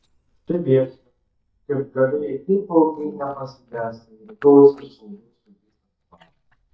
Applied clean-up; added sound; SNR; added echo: neural mask model DeepFilterNet 3.